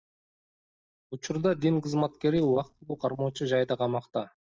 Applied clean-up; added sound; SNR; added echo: neural mask model DeepFilterNet 3.